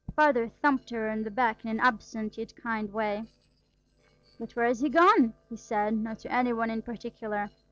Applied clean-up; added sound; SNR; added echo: neural separator model SepFormer DNS4.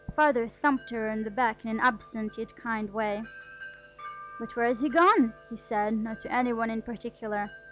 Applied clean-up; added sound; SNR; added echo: none; Wind chime; 20 dB; none.